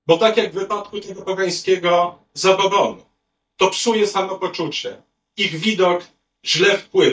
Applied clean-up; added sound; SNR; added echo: neural mask model DeepFilterNet 3.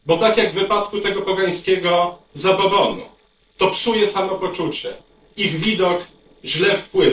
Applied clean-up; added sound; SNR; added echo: neural separator model SepFormer DNS4.